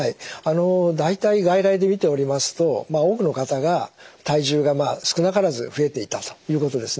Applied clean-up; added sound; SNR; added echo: none; none; none; none.